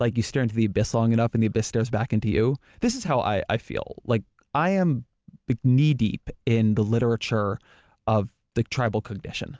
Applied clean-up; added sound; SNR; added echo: none; none; none; none.